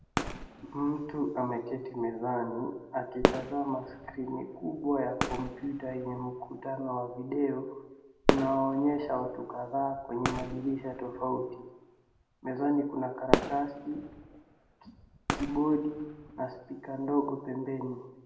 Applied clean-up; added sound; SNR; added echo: none; Fireworks; 4 dB; reverberation time 0.8 s.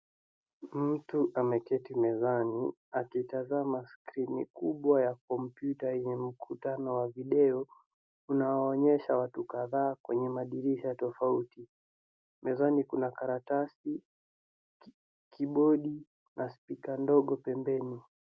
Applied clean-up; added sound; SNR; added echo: none; none; none; none.